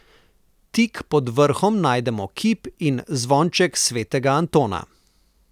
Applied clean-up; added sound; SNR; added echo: none; none; none; none.